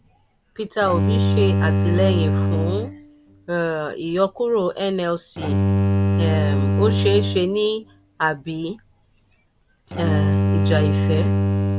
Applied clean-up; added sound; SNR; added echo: none; Bowed string instrument; -3 dB; none.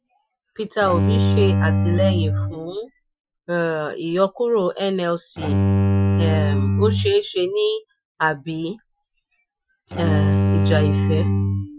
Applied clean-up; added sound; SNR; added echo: classical method Wiener filter.